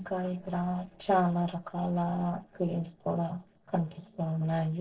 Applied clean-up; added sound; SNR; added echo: neural separator model SepFormer DNS4.